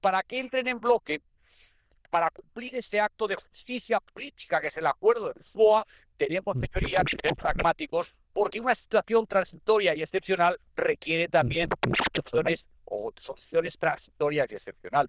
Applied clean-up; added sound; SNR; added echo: neural diffusion model UNIVERSE++.